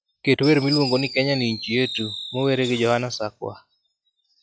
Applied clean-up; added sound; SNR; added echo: classical method log-MMSE.